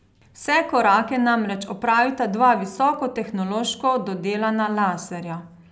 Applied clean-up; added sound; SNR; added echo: none; none; none; none.